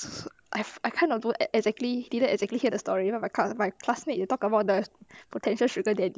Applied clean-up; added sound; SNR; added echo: none; none; none; none.